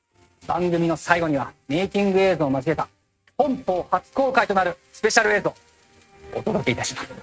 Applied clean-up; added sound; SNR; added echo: neural mask model RNNoise.